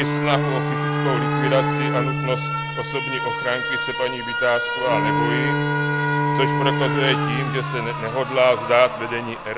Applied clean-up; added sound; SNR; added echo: none; Alarm + Bowed string instrument; -1 dB; none.